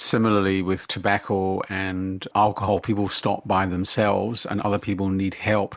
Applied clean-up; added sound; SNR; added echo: none; none; none; none.